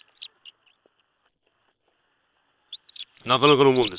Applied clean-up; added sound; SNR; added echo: neural separator model SepFormer WHAM!.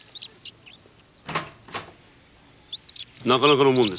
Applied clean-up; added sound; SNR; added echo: none; Door; 13 dB; none.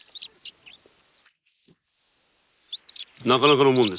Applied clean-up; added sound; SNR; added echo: neural mask model Resemble Enhance denoiser.